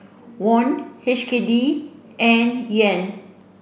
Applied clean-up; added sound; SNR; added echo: none; none; none; none.